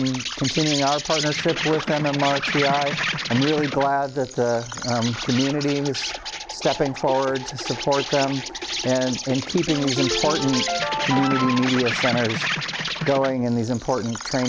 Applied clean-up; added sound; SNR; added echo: none; Ringtone + Insect; 5 dB; none.